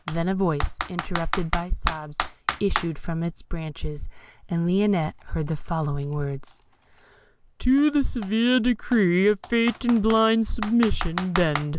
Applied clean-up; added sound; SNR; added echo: none; Computer keyboard; 12 dB; none.